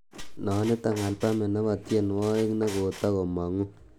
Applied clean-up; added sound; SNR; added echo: none; Squeak; 17 dB; none.